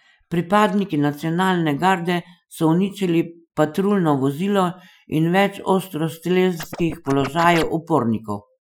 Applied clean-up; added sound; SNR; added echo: classical method Wiener filter.